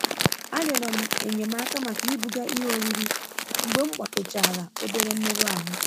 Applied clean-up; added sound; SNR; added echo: none; Crumpling, crinkling; -2 dB; none.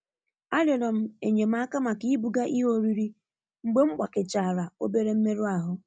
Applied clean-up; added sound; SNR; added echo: none; none; none; none.